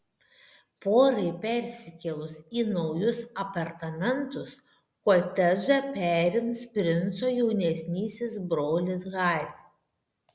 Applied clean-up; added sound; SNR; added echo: none; none; none; none.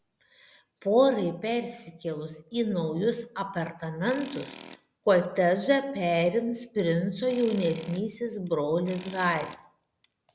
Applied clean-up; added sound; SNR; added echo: none; Tools; 20 dB; none.